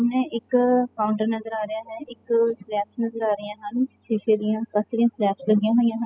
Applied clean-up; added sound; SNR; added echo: classical method spectral subtraction.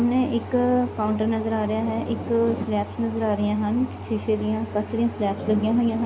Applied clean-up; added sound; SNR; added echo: none; Zipper (clothing); 16 dB; none.